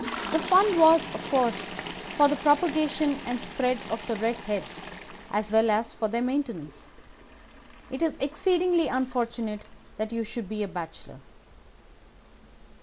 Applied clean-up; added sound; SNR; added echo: none; Toilet flush; 13 dB; none.